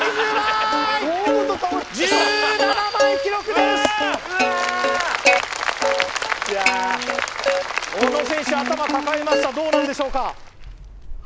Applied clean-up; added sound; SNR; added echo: none; Plucked string instrument; 3 dB; none.